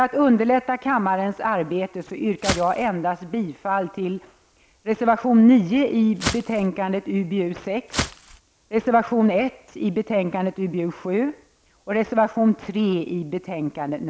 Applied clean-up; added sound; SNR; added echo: none; Walk, footsteps; 6 dB; none.